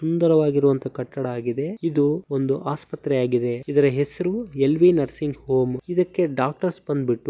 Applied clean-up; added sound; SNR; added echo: none; none; none; none.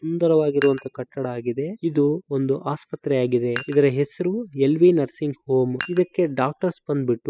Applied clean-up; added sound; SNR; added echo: classical method spectral subtraction.